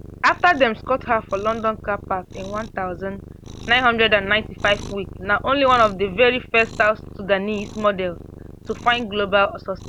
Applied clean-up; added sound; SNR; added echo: none; Cat; 15 dB; none.